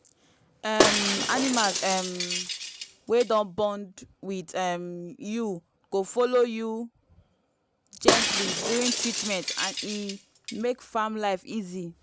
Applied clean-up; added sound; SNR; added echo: none; Shatter; 0 dB; none.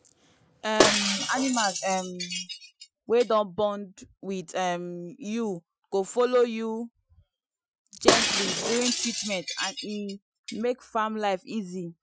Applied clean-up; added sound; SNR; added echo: classical method Wiener filter.